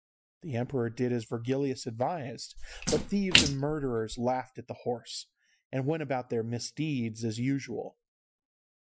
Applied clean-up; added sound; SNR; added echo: classical method Wiener filter.